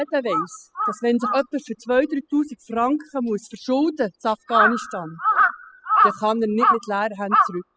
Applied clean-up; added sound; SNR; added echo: classical method spectral subtraction.